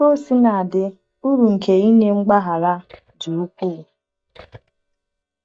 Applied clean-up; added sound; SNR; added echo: neural mask model DeepFilterNet 3.